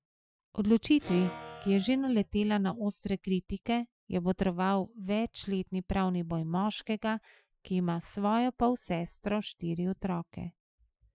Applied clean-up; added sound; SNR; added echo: classical method Wiener filter.